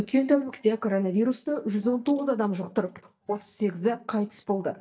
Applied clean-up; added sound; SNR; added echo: neural mask model DeepFilterNet 3.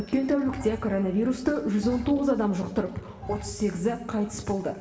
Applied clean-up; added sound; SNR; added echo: none; Bowed string instrument; 16 dB; reverberation time 1.3 s.